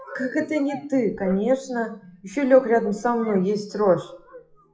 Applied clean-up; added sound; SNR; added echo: classical method WPE with log-MMSE.